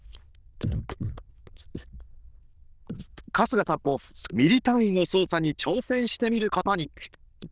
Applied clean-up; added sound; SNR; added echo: neural diffusion model UNIVERSE++.